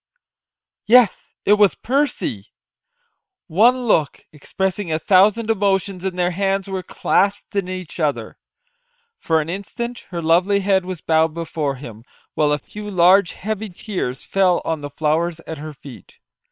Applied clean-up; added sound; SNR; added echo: neural separator model SepFormer WHAM!.